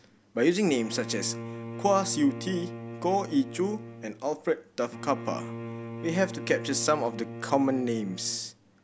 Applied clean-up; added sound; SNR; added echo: none; Bowed string instrument; 11 dB; none.